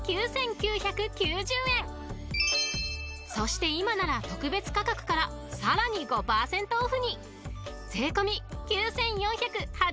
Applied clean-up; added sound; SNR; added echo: none; none; none; none.